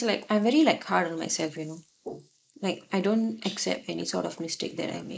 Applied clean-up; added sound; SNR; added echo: neural mask model Resemble Enhance denoiser.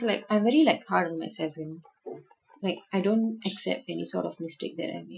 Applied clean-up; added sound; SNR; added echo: classical method Wiener filter.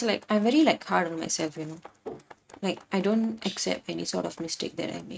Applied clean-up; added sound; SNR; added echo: neural mask model RNNoise.